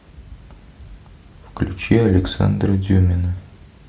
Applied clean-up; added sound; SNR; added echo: none; none; none; none.